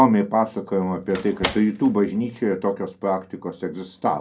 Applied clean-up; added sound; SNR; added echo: none; Slam; 10 dB; reverberation time 0.2 s.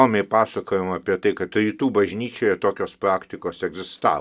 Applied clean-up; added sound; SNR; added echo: none; none; none; none.